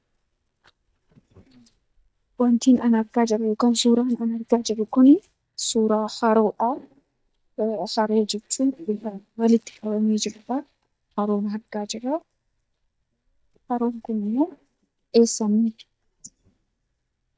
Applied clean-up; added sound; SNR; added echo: neural mask model DeepFilterNet 3.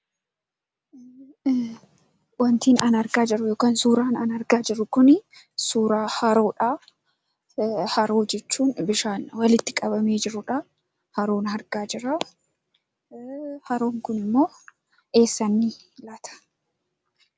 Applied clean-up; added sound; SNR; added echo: none; none; none; none.